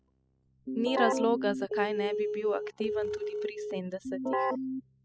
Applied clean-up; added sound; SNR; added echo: classical method spectral subtraction.